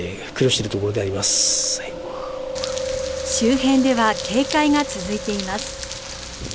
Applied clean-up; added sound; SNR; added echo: none; Chewing, mastication; 9 dB; none.